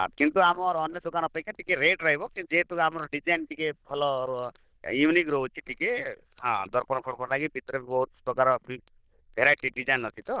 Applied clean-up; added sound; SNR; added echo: neural diffusion model UNIVERSE++.